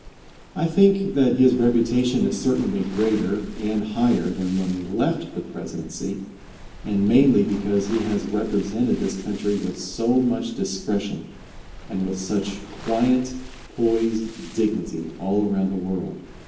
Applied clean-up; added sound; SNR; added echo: none; Waves, surf; 18 dB; reverberation time 0.7 s.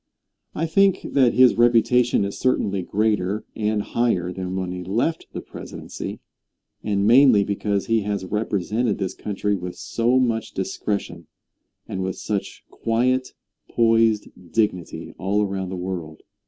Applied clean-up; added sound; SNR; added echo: none; none; none; none.